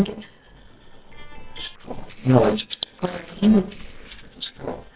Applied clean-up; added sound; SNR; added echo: neural separator model SepFormer WHAMR!.